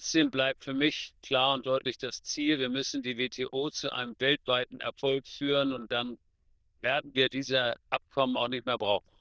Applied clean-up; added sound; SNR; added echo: neural diffusion model UNIVERSE++.